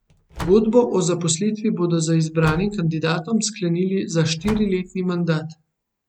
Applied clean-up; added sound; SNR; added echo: none; Slam; 18 dB; none.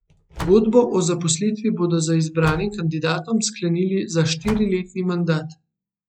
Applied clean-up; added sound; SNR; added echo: classical method log-MMSE.